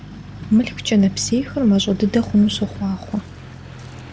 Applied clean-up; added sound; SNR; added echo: none; Truck; 14 dB; none.